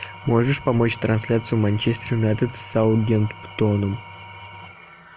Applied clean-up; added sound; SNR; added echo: none; Engine / Tools; 18 dB; none.